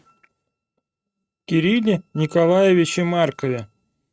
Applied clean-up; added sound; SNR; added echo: neural mask model RNNoise.